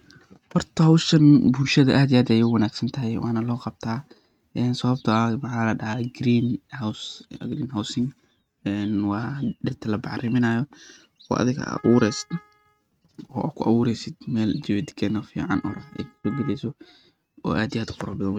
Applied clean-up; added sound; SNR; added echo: neural mask model RNNoise.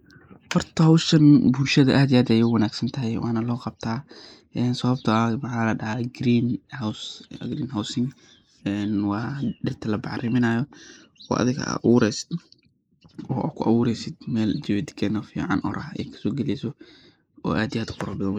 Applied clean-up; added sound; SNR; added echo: neural mask model Resemble Enhance denoiser.